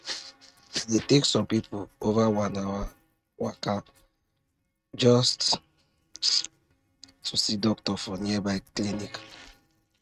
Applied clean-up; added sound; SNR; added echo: neural mask model RNNoise.